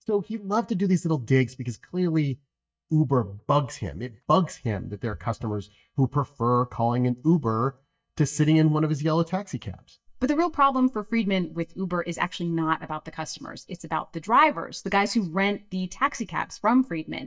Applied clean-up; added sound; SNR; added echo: neural mask model DeepFilterNet 3.